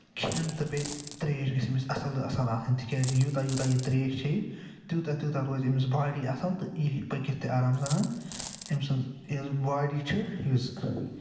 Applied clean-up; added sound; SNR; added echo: none; Coin (dropping); 12 dB; reverberation time 1.2 s.